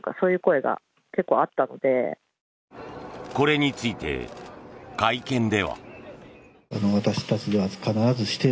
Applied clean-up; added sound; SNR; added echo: none; none; none; none.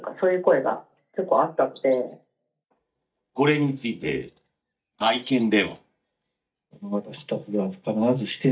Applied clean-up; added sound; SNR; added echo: neural mask model DeepFilterNet 3.